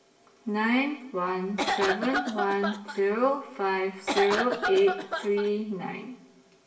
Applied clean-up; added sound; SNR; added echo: none; Cough; 3 dB; reverberation time 0.8 s.